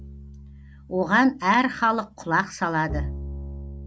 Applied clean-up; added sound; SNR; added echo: none; Bowed string instrument; 11 dB; none.